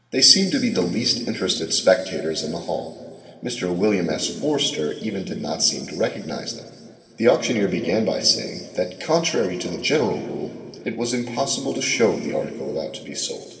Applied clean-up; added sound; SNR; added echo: none; none; none; reverberation time 2.4 s.